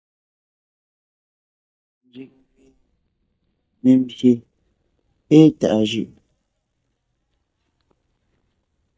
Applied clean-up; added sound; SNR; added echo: neural mask model DeepFilterNet 3.